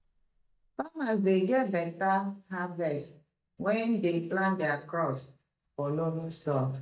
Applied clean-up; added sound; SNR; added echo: neural mask model DeepFilterNet 3.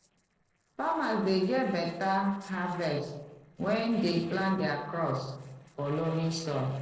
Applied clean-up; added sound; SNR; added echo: neural separator model SepFormer DNS4.